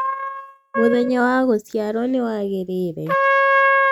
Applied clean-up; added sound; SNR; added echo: neural mask model RNNoise.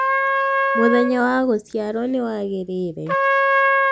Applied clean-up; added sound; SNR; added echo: none; Trumpet; -2 dB; none.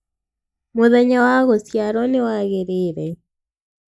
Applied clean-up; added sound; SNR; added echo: neural mask model Resemble Enhance denoiser.